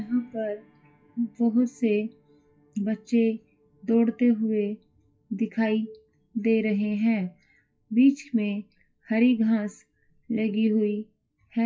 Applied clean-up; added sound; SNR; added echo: classical method WPE with log-MMSE.